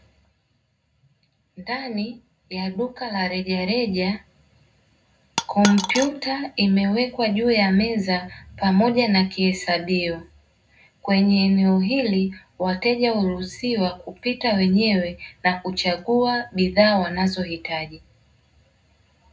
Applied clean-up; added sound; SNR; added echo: none; Coin (dropping); 4 dB; reverberation time 0.3 s.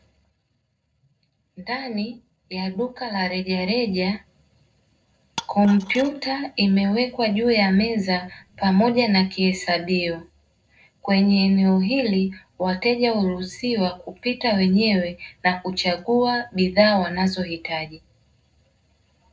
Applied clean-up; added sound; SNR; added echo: neural separator model SepFormer DNS4.